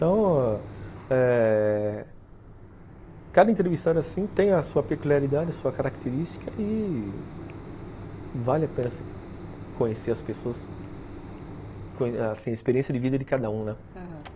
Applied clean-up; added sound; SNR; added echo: none; Mechanisms; 14 dB; none.